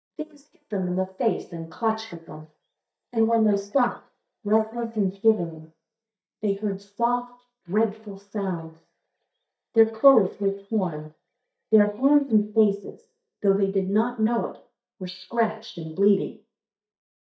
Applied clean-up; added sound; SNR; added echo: neural mask model DeepFilterNet 3.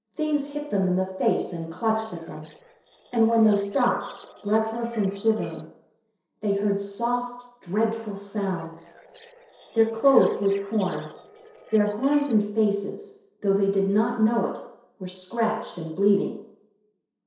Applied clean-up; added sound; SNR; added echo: neural separator model SepFormer DNS4.